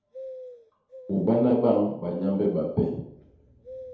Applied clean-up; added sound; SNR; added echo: none; Bird vocalization, bird call, bird song; 18 dB; reverberation time 0.8 s.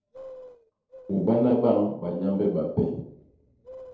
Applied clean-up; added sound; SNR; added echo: neural separator model SepFormer DNS4.